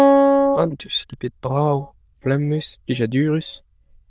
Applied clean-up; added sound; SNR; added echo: neural diffusion model UNIVERSE++.